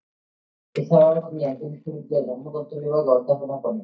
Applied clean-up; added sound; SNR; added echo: neural mask model DeepFilterNet 3.